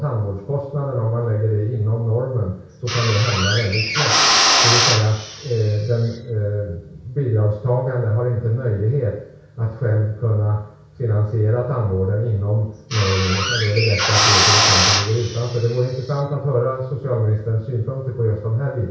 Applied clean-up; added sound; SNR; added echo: none; Drill; 0 dB; reverberation time 0.6 s.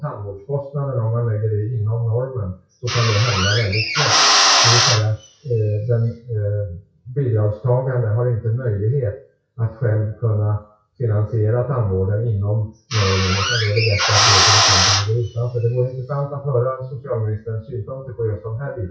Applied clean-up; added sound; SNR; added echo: classical method WPE with log-MMSE.